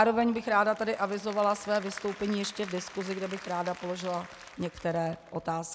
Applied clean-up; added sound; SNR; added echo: none; Applause / Crowd; 17 dB; none.